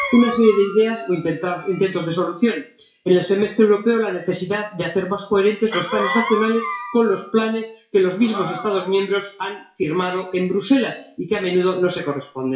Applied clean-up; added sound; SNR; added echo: classical method WPE with log-MMSE.